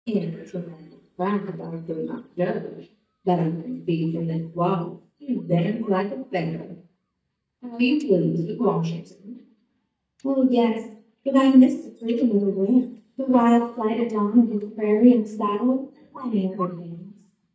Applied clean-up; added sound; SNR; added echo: neural mask model DeepFilterNet 3.